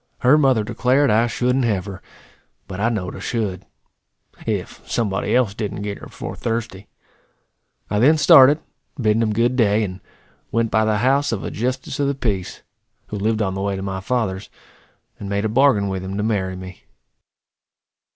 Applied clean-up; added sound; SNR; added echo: none; none; none; none.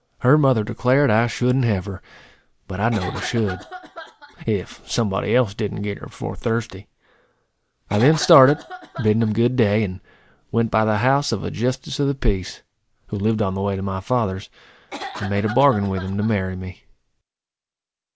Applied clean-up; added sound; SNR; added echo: none; Cough; 13 dB; none.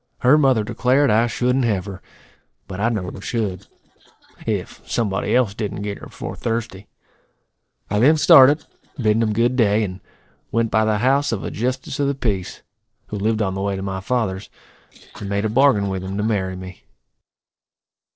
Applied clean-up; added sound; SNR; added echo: neural separator model SepFormer DNS4.